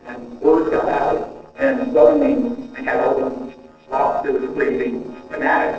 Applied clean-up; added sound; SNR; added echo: neural separator model SepFormer DNS4.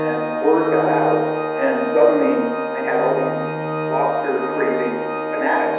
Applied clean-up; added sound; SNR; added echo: none; Organ; 2 dB; reverberation time 1.1 s.